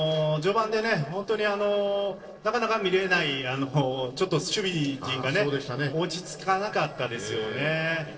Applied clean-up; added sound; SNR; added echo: neural separator model SepFormer DNS4.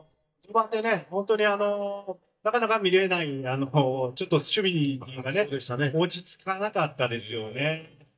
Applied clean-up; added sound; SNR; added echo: neural mask model DeepFilterNet 3.